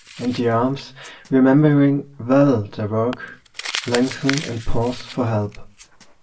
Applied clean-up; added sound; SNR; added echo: none; Crumpling, crinkling; 15 dB; reverberation time 0.2 s.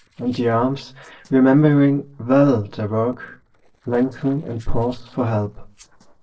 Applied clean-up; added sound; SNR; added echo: neural separator model SepFormer DNS4.